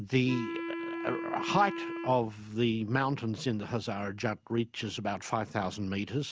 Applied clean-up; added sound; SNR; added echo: none; Wind instrument, woodwind instrument; 7 dB; none.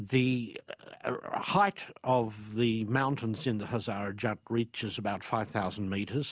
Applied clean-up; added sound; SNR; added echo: none; none; none; none.